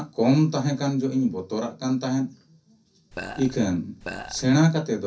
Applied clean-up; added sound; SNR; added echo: none; Burping, eructation; 12 dB; reverberation time 0.3 s.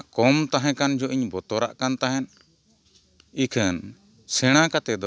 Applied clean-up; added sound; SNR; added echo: none; none; none; none.